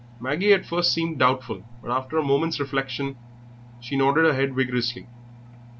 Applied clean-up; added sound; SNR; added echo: none; Engine; 20 dB; none.